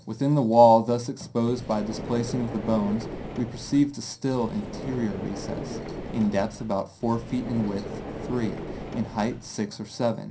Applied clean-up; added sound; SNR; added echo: none; Car; 10 dB; reverberation time 0.3 s.